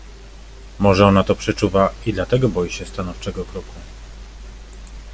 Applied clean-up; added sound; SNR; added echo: none; none; none; none.